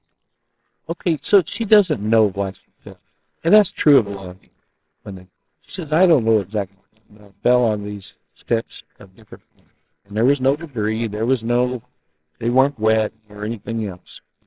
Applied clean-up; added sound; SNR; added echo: neural separator model SepFormer WHAMR!.